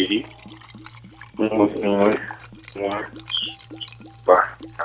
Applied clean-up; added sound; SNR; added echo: none; Liquid; 18 dB; none.